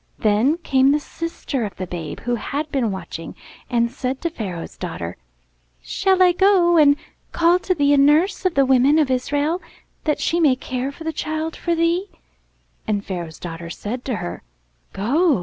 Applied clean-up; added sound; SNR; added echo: none; none; none; none.